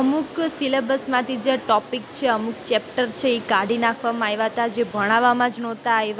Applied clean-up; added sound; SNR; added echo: none; none; none; none.